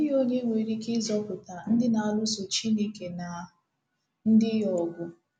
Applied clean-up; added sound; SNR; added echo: none; none; none; none.